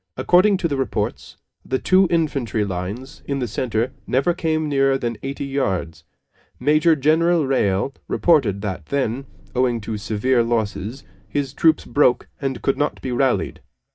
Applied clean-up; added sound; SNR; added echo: neural mask model DeepFilterNet 3.